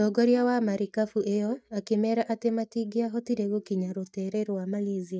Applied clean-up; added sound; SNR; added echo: neural mask model DeepFilterNet 3.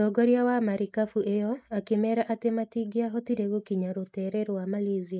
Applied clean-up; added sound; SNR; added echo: neural mask model Resemble Enhance denoiser.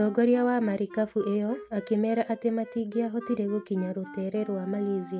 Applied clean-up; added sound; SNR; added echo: none; Wind instrument, woodwind instrument; 17 dB; none.